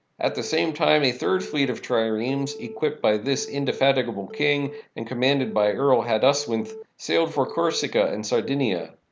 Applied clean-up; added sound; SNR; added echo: none; Telephone; 16 dB; none.